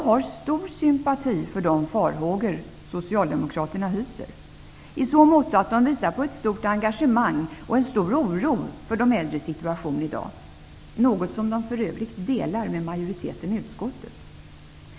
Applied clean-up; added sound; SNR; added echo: none; none; none; none.